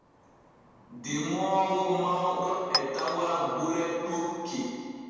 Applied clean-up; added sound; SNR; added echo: none; Chink, clink; 11 dB; reverberation time 2.1 s.